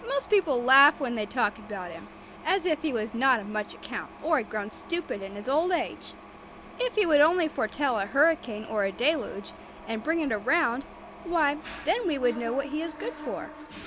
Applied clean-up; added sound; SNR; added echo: none; Mechanisms; 16 dB; none.